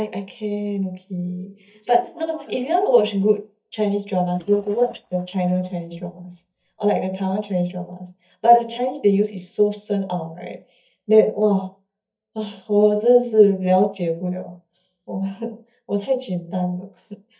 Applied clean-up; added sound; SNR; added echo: neural mask model DeepFilterNet 3.